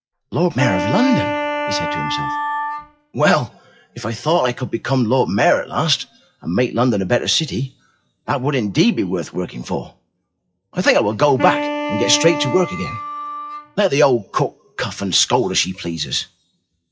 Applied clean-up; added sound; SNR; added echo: classical method WPE with log-MMSE.